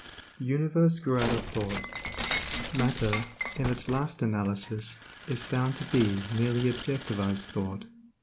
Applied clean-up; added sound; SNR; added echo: none; Shatter; 6 dB; none.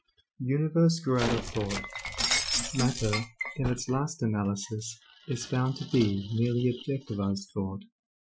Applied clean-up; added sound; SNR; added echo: classical method Wiener filter.